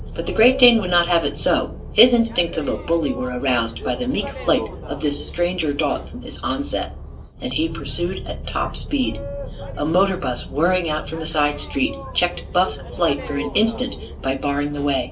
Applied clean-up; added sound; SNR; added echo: none; Boat, Water vehicle; 10 dB; reverberation time 0.2 s.